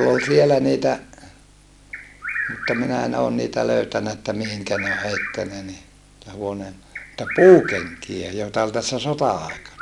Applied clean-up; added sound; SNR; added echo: none; Bird vocalization, bird call, bird song; 12 dB; none.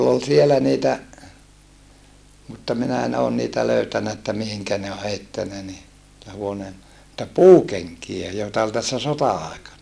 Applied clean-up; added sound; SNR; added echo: none; none; none; none.